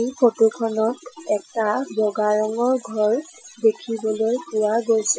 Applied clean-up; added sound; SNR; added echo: classical method Wiener filter.